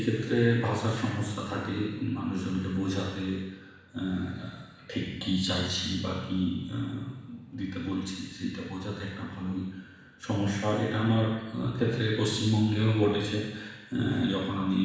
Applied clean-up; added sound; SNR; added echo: none; none; none; reverberation time 1.1 s.